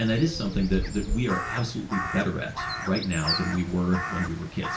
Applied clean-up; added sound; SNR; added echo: none; Crow; 5 dB; reverberation time 0.3 s.